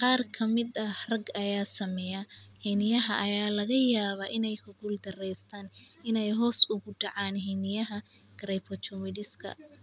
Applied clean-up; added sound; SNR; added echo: none; none; none; none.